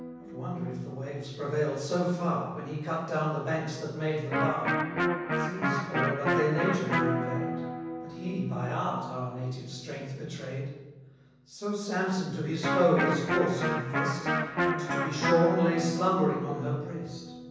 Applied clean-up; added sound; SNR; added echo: none; Electric guitar; 2 dB; reverberation time 1.1 s.